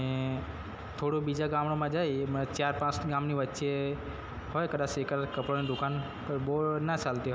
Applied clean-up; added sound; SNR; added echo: none; none; none; none.